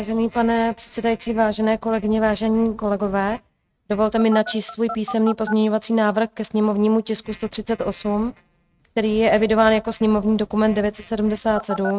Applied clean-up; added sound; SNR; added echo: neural mask model RNNoise.